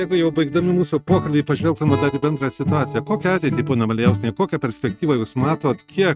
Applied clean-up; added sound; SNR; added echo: neural mask model RNNoise.